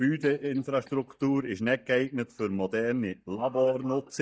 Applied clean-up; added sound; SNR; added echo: neural mask model DeepFilterNet 3.